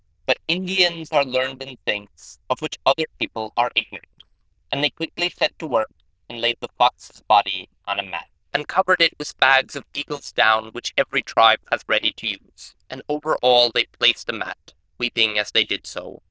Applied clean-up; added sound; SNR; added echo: neural diffusion model UNIVERSE++.